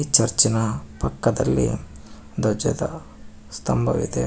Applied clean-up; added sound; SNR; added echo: none; none; none; none.